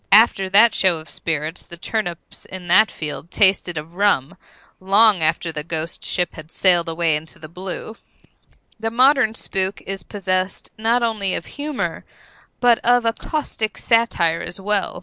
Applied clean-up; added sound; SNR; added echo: neural separator model SepFormer DNS4.